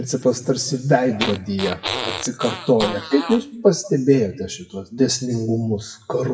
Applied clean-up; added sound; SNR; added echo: classical method WPE with log-MMSE.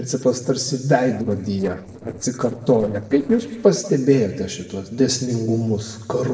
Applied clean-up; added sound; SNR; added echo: neural separator model SepFormer DNS4.